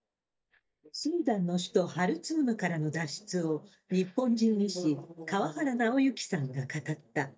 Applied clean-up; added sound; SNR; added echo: neural mask model DeepFilterNet 3.